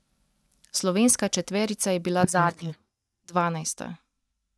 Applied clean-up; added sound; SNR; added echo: neural mask model DeepFilterNet 3.